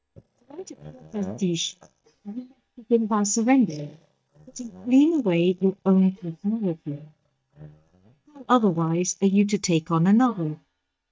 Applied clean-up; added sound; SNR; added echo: neural mask model DeepFilterNet 3.